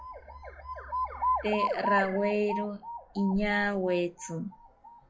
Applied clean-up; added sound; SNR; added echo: classical method log-MMSE.